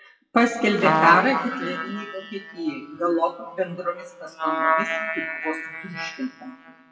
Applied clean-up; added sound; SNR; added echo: classical method WPE with log-MMSE.